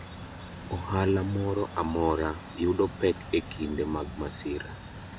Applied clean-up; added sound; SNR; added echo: none; Truck; 12 dB; none.